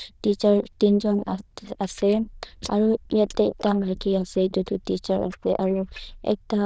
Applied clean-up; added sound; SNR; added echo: neural diffusion model UNIVERSE++.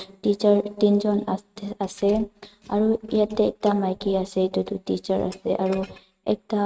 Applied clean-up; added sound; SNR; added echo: neural mask model RNNoise.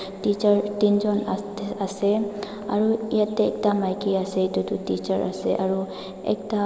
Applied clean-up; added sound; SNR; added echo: none; none; none; none.